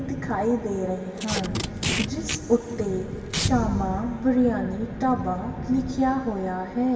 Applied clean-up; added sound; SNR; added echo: none; Packing tape, duct tape; 9 dB; reverberation time 1.9 s.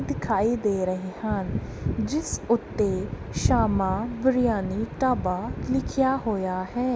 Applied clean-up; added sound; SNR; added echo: none; none; none; none.